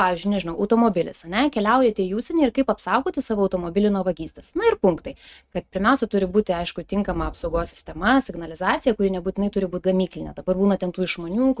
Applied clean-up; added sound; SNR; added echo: neural mask model RNNoise.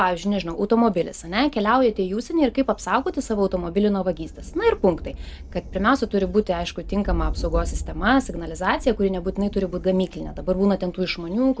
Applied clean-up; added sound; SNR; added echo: none; Thunder; 11 dB; none.